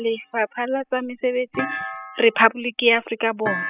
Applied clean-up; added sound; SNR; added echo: classical method spectral subtraction.